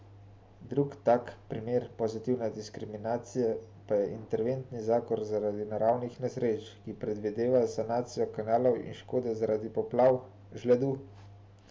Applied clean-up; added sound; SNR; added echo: none; none; none; none.